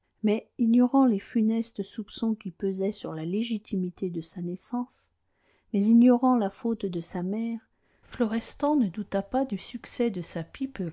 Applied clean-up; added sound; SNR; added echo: none; none; none; none.